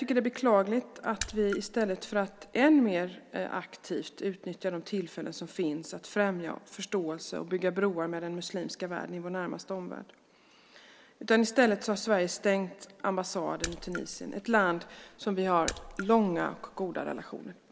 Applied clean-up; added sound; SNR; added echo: none; Raindrop / Splash, splatter; 14 dB; none.